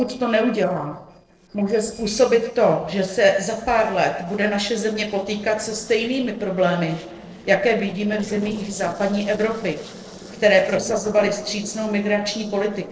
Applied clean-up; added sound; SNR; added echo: neural separator model SepFormer DNS4.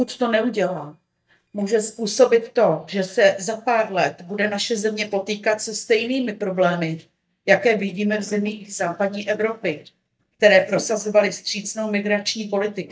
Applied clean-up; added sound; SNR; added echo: neural mask model DeepFilterNet 3.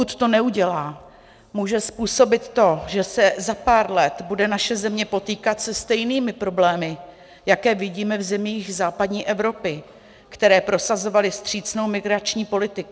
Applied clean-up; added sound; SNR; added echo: none; none; none; none.